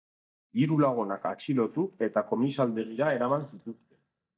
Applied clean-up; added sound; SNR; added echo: neural mask model DeepFilterNet 3.